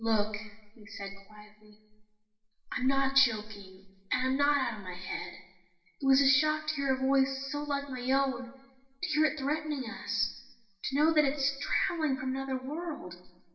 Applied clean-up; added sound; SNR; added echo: none; none; none; reverberation time 0.9 s.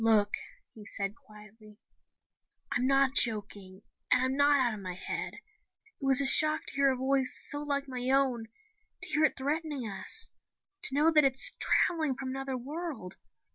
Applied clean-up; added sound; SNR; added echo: none; none; none; none.